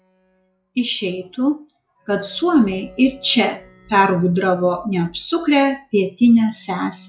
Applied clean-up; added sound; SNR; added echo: classical method log-MMSE.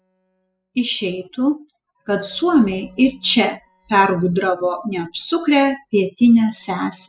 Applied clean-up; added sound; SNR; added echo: classical method spectral subtraction.